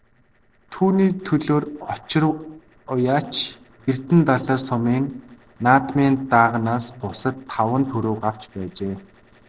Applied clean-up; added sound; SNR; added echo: neural separator model SepFormer DNS4.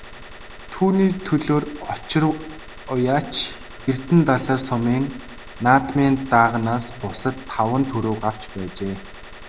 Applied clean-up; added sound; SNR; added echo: none; Gunshot, gunfire; 15 dB; none.